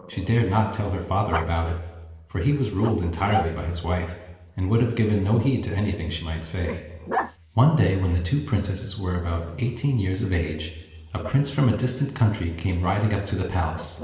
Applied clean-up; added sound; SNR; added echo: none; Growling; 14 dB; reverberation time 1.1 s.